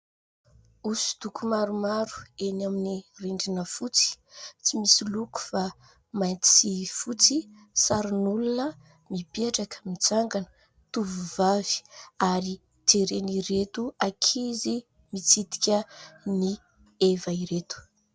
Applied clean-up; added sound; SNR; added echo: none; none; none; none.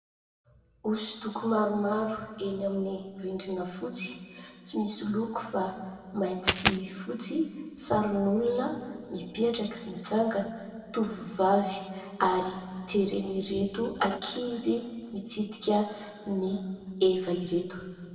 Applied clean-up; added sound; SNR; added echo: none; Coin (dropping); -3 dB; reverberation time 2.0 s.